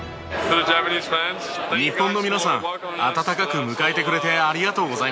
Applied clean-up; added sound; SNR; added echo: none; Bowed string instrument; 13 dB; none.